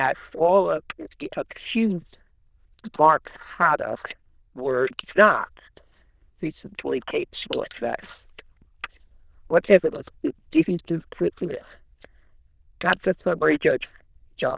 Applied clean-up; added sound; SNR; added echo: neural diffusion model UNIVERSE++.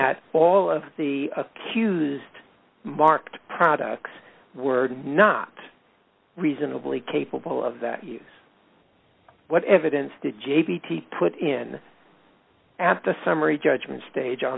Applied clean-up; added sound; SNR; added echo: none; none; none; none.